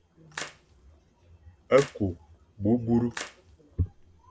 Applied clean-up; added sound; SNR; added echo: none; Splash, splatter; 15 dB; none.